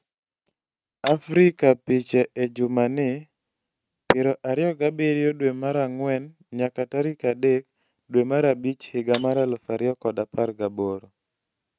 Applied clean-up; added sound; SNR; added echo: neural mask model RNNoise.